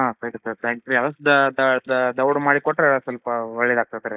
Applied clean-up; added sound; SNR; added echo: neural mask model Resemble Enhance denoiser.